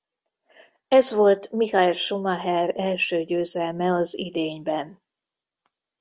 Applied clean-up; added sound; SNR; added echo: none; none; none; none.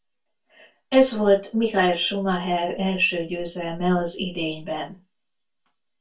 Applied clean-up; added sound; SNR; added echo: none; none; none; reverberation time 0.2 s.